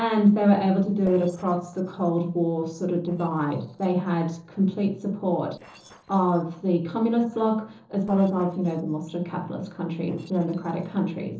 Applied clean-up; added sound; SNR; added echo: neural separator model SepFormer DNS4.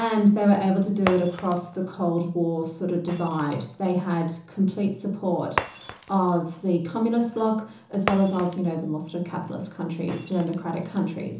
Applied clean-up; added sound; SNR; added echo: none; Shatter; 13 dB; reverberation time 1.2 s.